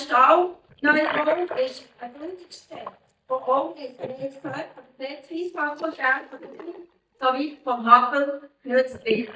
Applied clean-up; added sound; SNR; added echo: neural mask model DeepFilterNet 3.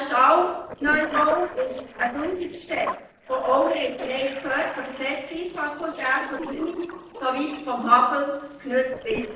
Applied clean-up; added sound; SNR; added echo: neural separator model SepFormer DNS4.